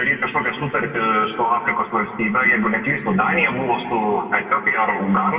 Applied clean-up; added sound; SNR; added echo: none; none; none; reverberation time 2.0 s.